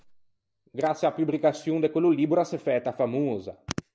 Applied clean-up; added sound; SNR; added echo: none; none; none; none.